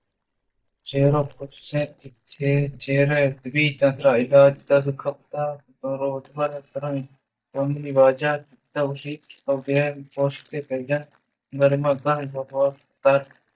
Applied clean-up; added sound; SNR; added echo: neural mask model DeepFilterNet 3.